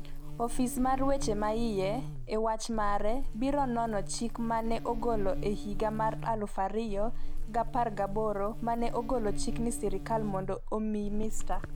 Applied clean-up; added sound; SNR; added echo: none; Buzz; 1 dB; none.